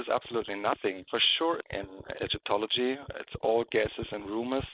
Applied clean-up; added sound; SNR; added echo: neural mask model Resemble Enhance denoiser.